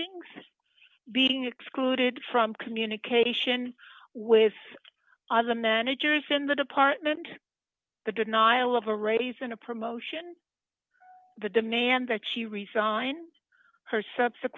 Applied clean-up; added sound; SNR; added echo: none; none; none; none.